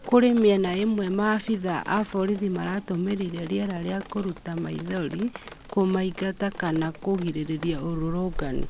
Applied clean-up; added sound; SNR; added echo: none; Drip; 13 dB; none.